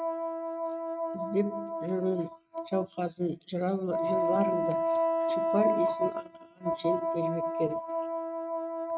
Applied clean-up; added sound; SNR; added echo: neural mask model RNNoise.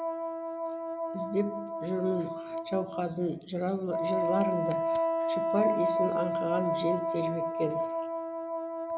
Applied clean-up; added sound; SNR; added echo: none; Wind instrument, woodwind instrument; -2 dB; none.